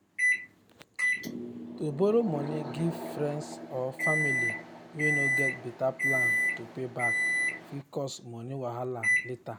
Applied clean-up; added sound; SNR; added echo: none; Microwave oven; -2 dB; none.